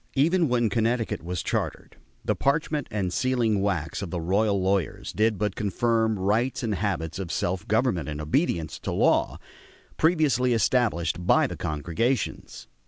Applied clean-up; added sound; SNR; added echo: none; none; none; none.